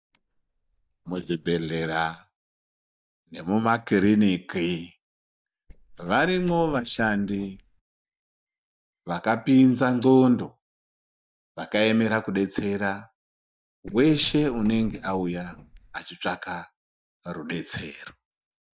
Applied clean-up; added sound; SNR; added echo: neural mask model DeepFilterNet 3.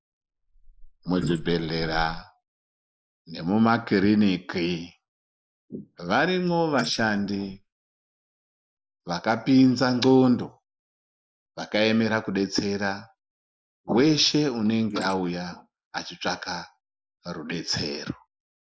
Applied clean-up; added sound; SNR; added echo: neural mask model Resemble Enhance denoiser.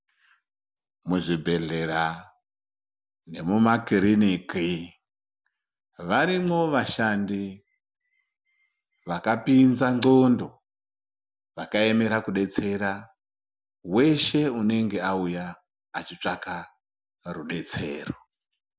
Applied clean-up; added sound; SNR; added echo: none; none; none; none.